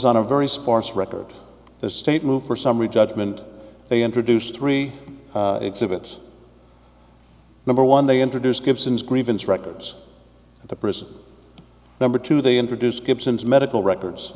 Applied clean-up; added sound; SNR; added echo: none; none; none; none.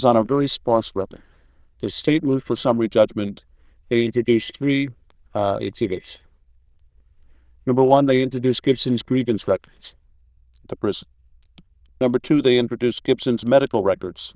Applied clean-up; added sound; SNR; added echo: neural diffusion model UNIVERSE++.